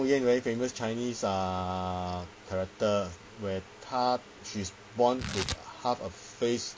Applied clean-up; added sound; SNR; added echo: none; Tearing; 16 dB; none.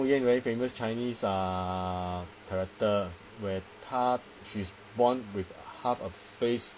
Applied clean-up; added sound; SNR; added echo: none; none; none; none.